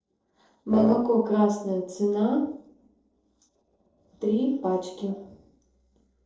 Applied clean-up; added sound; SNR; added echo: neural separator model SepFormer DNS4.